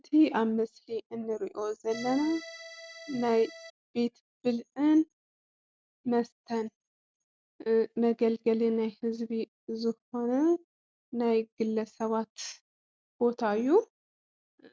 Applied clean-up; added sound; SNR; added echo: none; Accordion; 14 dB; none.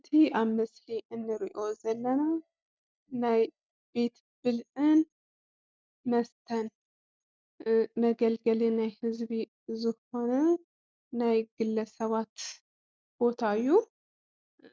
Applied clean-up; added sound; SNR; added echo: neural mask model DeepFilterNet 3.